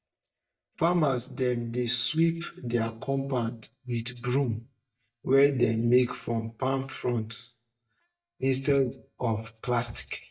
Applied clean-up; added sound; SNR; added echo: neural mask model DeepFilterNet 3.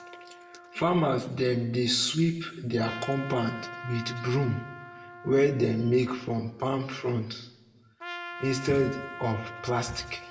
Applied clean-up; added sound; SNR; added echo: none; Trumpet; 15 dB; reverberation time 0.7 s.